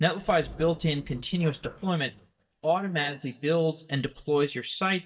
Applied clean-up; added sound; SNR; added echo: neural mask model DeepFilterNet 3.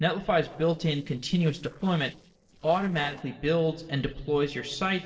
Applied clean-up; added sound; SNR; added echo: neural separator model SepFormer DNS4.